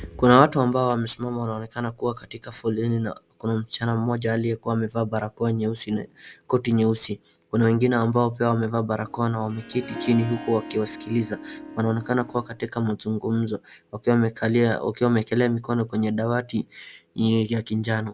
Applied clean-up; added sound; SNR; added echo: none; Harp; 14 dB; none.